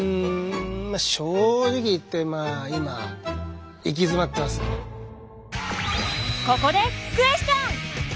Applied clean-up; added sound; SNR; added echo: none; none; none; none.